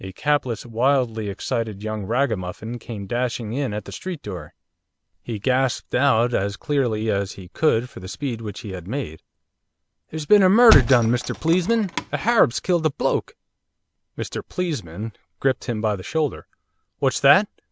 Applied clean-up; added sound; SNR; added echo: none; Thump, thud; 2 dB; none.